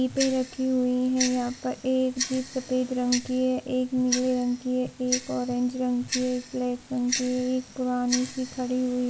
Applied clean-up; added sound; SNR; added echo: none; Tick-tock; 10 dB; none.